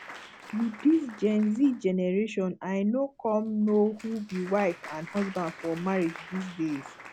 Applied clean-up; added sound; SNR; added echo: none; Applause; 18 dB; none.